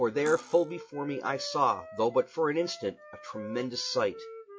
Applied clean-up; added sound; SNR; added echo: classical method log-MMSE.